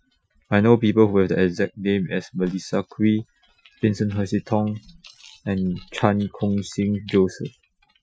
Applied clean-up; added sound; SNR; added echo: classical method Wiener filter.